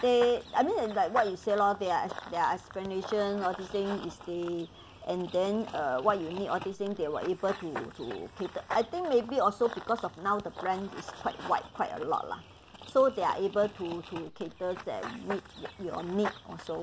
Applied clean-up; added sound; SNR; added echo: none; Run / Bird vocalization, bird call, bird song; 13 dB; none.